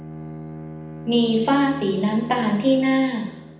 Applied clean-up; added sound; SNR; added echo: none; Bowed string instrument; 14 dB; reverberation time 0.8 s.